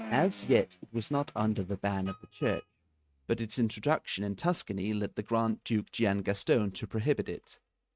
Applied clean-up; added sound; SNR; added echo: neural mask model RNNoise.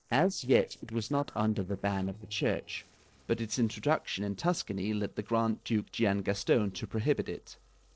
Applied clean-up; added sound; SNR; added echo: neural separator model SepFormer DNS4.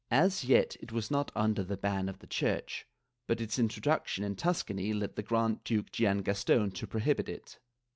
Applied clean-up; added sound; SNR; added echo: none; none; none; none.